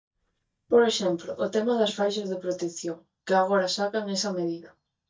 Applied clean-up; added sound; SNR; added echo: neural mask model DeepFilterNet 3.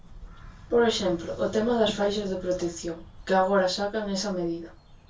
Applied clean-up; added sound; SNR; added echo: none; Bird vocalization, bird call, bird song; 19 dB; reverberation time 0.2 s.